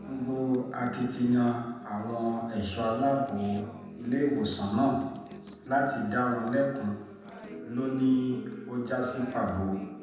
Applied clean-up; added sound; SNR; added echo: none; Acoustic guitar; 15 dB; reverberation time 1.0 s.